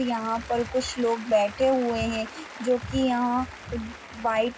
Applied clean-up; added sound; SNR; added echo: none; Applause / Cheering; 16 dB; reverberation time 0.4 s.